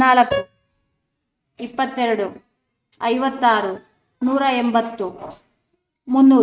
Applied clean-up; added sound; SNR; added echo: neural mask model RNNoise.